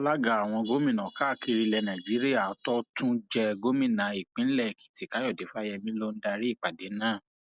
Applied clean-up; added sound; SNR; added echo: none; none; none; none.